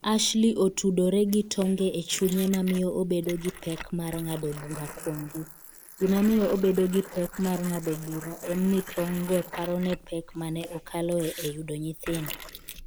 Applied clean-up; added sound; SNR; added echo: neural mask model Resemble Enhance denoiser.